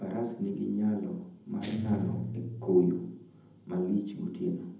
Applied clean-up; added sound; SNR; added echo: none; Guitar; 12 dB; reverberation time 0.8 s.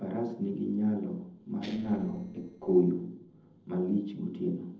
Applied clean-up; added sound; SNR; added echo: neural separator model SepFormer DNS4.